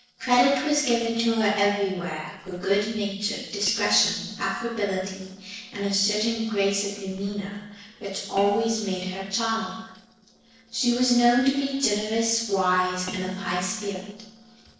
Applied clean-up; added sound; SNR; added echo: neural separator model SepFormer DNS4.